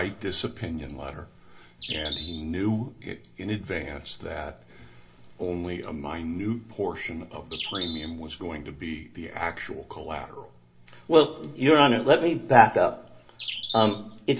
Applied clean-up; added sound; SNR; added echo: none; Bird; 9 dB; reverberation time 0.2 s.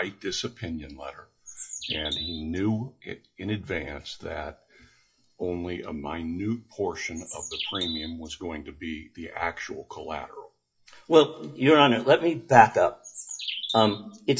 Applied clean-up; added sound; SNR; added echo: classical method WPE with log-MMSE.